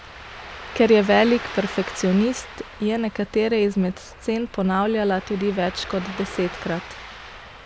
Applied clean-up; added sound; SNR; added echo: none; Ocean; 14 dB; none.